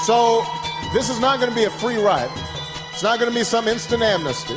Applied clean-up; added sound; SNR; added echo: none; Wind instrument, woodwind instrument; 20 dB; none.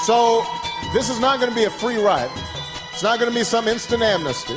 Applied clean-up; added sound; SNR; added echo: none; none; none; none.